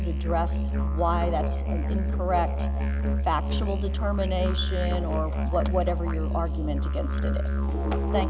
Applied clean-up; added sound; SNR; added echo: none; Musical instrument; -5 dB; none.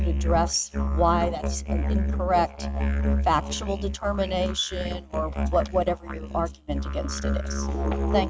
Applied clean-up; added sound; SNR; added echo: neural mask model RNNoise.